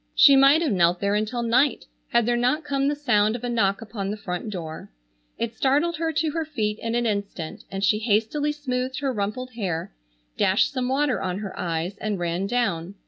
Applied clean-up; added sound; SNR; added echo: none; none; none; none.